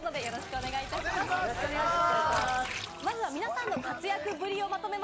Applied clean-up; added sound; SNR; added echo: none; Sink (filling or washing) / Water; 11 dB; none.